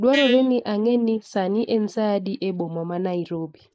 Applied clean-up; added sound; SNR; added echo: neural mask model Resemble Enhance denoiser.